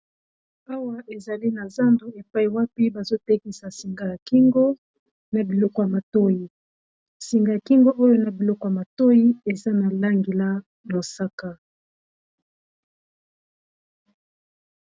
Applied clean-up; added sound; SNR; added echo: none; none; none; none.